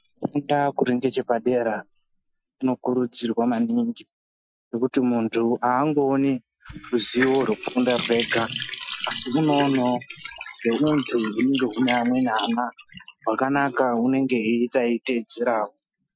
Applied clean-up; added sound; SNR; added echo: classical method Wiener filter.